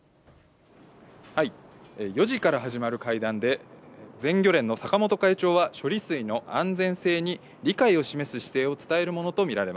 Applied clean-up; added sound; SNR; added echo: none; none; none; none.